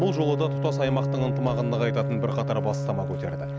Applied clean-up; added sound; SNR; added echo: none; Bowed string instrument; -1 dB; none.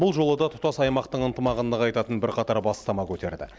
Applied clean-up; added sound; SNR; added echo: none; none; none; none.